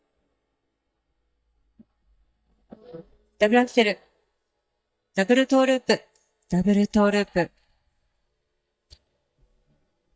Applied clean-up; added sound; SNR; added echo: neural mask model DeepFilterNet 3.